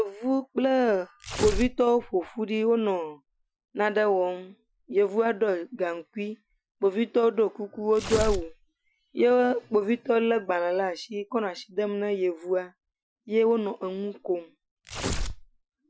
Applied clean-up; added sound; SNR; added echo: classical method Wiener filter.